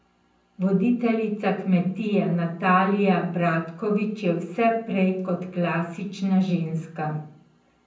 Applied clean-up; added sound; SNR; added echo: none; none; none; reverberation time 0.6 s.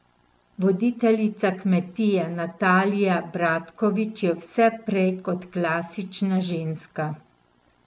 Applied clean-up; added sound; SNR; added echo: none; none; none; none.